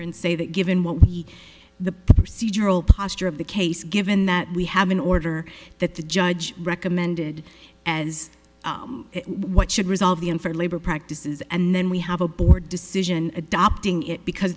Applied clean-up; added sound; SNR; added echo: none; none; none; none.